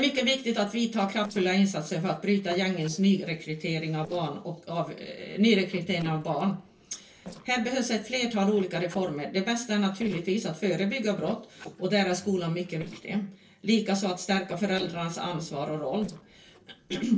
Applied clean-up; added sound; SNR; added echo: neural separator model SepFormer DNS4.